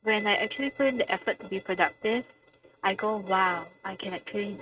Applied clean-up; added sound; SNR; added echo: neural mask model RNNoise.